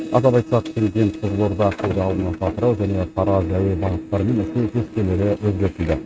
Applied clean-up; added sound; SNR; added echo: neural mask model RNNoise.